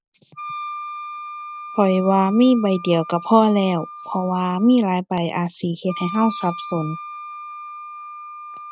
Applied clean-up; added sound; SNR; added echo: none; Wind instrument, woodwind instrument; 13 dB; none.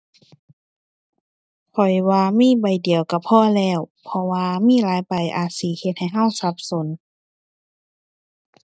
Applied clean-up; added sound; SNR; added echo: none; none; none; none.